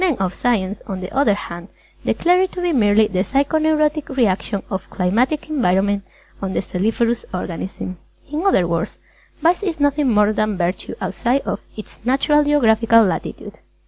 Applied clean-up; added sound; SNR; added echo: none; none; none; none.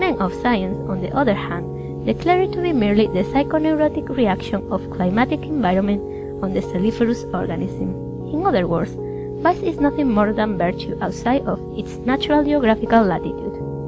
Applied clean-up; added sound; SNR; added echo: none; Piano; 8 dB; none.